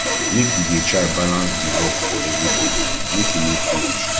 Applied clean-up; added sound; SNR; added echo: none; Sawing; -3 dB; none.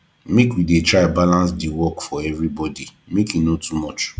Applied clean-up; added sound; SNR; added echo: none; none; none; none.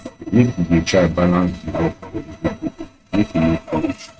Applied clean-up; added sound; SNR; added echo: neural mask model RNNoise.